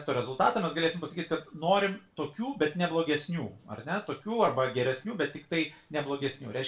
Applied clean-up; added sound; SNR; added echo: none; none; none; reverberation time 0.3 s.